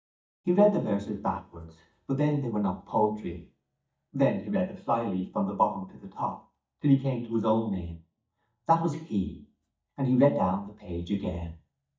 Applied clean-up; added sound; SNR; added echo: neural mask model DeepFilterNet 3.